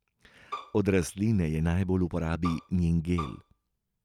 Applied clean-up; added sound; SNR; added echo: none; Bowed string instrument; 14 dB; none.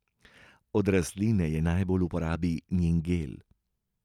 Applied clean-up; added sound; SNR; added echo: none; none; none; none.